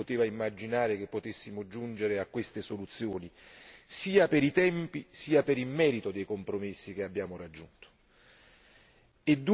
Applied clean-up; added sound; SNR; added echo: none; none; none; none.